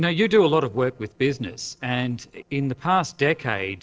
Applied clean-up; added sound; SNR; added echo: neural separator model SepFormer DNS4.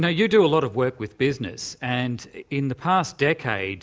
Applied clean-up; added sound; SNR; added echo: none; none; none; none.